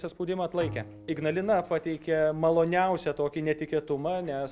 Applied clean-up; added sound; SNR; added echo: none; Bowed string instrument; 18 dB; none.